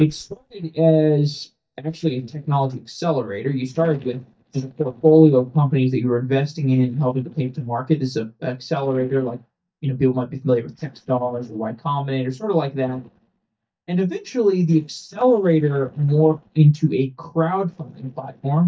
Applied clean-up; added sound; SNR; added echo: neural mask model DeepFilterNet 3.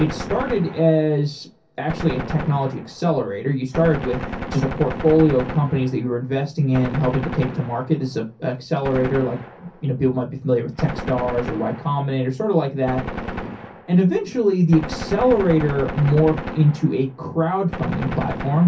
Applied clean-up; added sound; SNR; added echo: none; Gunshot, gunfire; 11 dB; reverberation time 0.3 s.